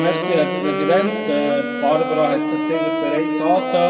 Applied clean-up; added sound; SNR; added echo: none; Wind instrument, woodwind instrument; 3 dB; reverberation time 1.5 s.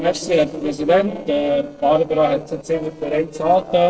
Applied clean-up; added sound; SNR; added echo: neural separator model SepFormer DNS4.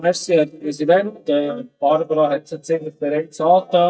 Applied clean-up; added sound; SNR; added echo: neural mask model DeepFilterNet 3.